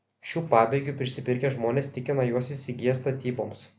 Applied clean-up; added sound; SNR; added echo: none; none; none; none.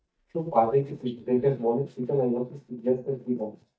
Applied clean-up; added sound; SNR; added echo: neural mask model DeepFilterNet 3.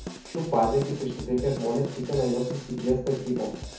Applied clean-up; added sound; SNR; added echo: none; Drum / Drum kit; 11 dB; reverberation time 0.5 s.